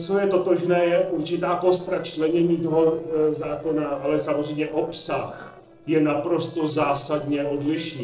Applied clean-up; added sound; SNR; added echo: neural separator model SepFormer DNS4.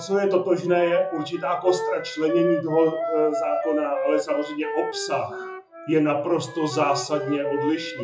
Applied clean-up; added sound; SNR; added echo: classical method WPE with log-MMSE.